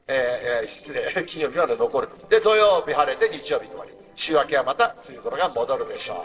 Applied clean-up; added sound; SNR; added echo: neural separator model SepFormer DNS4.